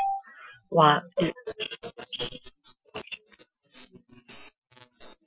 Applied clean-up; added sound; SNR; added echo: classical method Wiener filter.